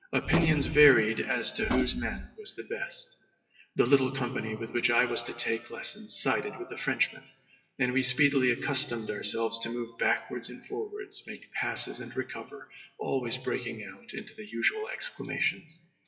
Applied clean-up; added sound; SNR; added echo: classical method WPE with log-MMSE.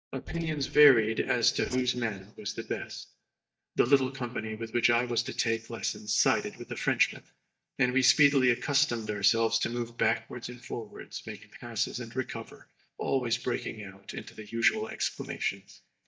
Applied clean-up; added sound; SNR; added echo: neural mask model DeepFilterNet 3.